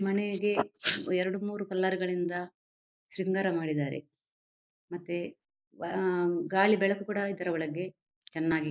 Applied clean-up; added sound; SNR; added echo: neural mask model Resemble Enhance denoiser.